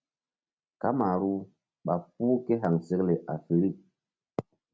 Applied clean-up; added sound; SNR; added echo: none; none; none; none.